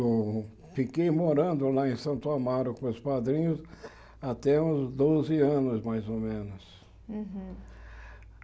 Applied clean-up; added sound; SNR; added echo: none; none; none; none.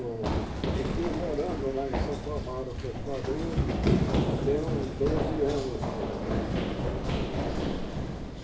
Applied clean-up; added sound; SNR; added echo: none; Run; -4 dB; reverberation time 0.3 s.